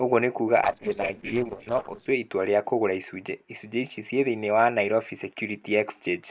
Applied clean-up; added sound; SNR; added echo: neural separator model SepFormer DNS4.